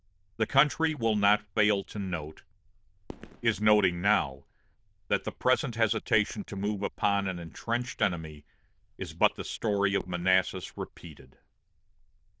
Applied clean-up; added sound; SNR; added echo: neural diffusion model UNIVERSE++.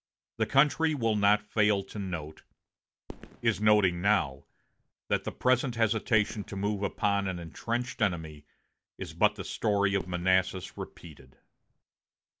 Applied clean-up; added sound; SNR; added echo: none; Fireworks; 19 dB; none.